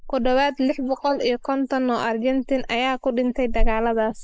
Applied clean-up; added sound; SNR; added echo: neural mask model Resemble Enhance denoiser.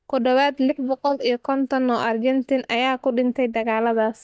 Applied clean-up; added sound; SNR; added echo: neural mask model DeepFilterNet 3.